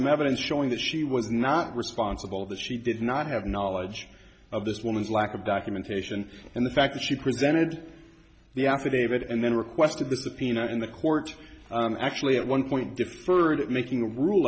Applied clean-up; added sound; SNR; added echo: none; none; none; none.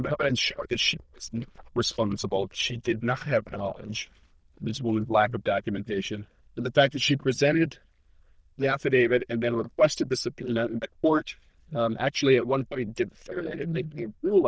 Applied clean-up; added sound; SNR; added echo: neural diffusion model UNIVERSE++.